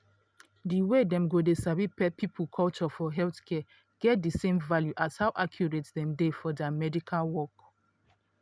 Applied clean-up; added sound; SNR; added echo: none; none; none; none.